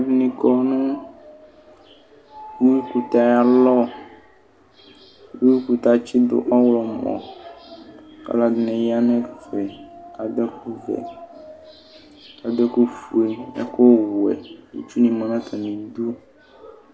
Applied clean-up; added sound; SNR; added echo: none; none; none; none.